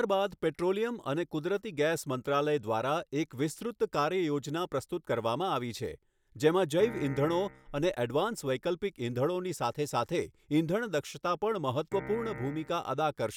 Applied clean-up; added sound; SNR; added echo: none; Piano; 13 dB; none.